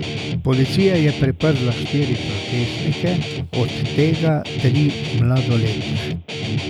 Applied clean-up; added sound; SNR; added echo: none; Guitar; 4 dB; none.